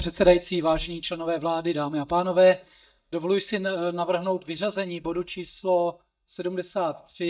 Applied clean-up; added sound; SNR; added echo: neural mask model DeepFilterNet 3.